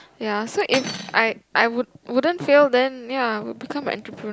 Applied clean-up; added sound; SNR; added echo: none; Cutlery, silverware; 14 dB; none.